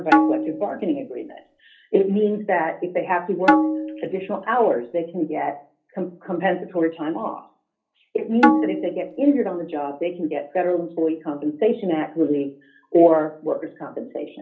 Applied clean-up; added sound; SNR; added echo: none; Tabla; 0 dB; reverberation time 0.3 s.